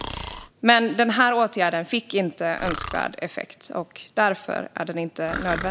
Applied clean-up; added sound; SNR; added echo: none; Breathing; 13 dB; none.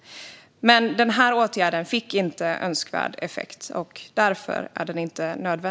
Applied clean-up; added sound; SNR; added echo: none; none; none; none.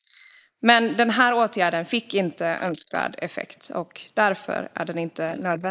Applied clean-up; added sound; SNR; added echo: neural mask model Resemble Enhance denoiser.